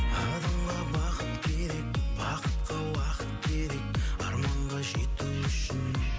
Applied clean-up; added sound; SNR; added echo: none; none; none; none.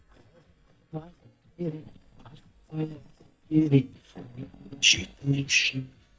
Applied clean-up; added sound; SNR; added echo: neural mask model DeepFilterNet 3.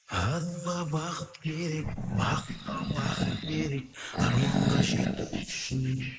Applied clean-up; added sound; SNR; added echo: neural mask model Resemble Enhance denoiser.